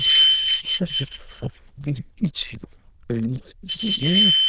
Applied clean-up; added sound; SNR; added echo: neural diffusion model UNIVERSE++.